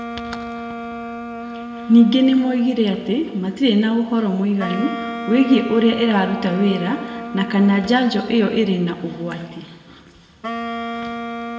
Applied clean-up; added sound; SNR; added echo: none; Wind instrument, woodwind instrument; 11 dB; reverberation time 1.6 s.